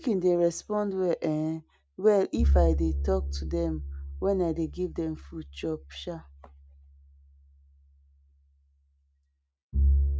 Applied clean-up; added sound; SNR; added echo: none; Bowed string instrument; 1 dB; none.